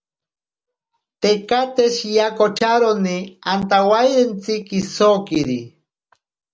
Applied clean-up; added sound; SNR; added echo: none; none; none; none.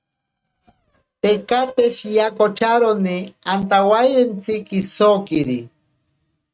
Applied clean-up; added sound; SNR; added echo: neural mask model RNNoise.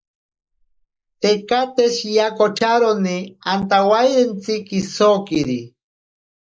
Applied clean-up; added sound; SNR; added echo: neural mask model Resemble Enhance denoiser.